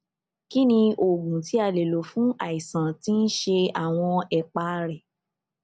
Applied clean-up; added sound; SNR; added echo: none; none; none; none.